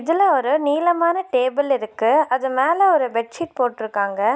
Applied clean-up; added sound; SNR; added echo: none; none; none; none.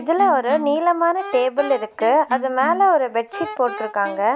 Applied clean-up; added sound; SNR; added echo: none; Wind instrument, woodwind instrument; 14 dB; none.